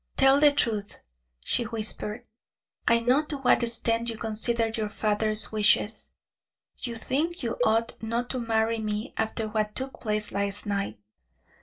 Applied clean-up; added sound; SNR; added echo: neural separator model SepFormer DNS4.